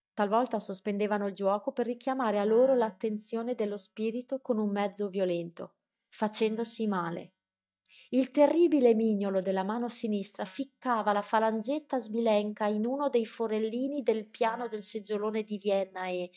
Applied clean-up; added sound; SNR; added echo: neural mask model DeepFilterNet 3.